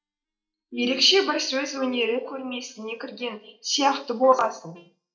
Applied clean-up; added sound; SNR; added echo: neural mask model DeepFilterNet 3.